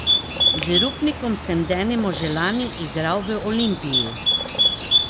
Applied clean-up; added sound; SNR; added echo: none; Bird; -2 dB; none.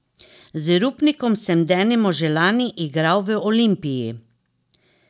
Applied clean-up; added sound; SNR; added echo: none; none; none; none.